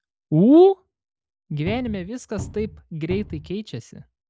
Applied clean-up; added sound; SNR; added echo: none; Cupboard open or close; 12 dB; none.